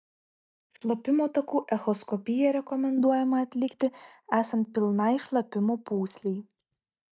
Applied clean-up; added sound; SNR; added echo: neural mask model DeepFilterNet 3.